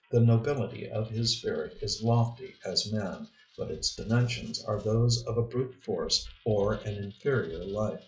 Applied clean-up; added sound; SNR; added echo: classical method log-MMSE.